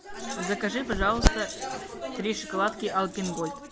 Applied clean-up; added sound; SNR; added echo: none; Keys jangling; 17 dB; none.